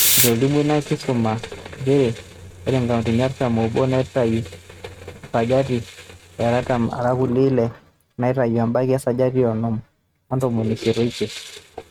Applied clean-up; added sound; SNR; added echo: neural mask model RNNoise.